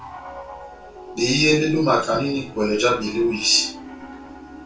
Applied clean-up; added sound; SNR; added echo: none; Piano; 15 dB; reverberation time 0.2 s.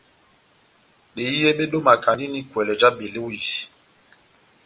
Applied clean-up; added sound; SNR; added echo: none; none; none; none.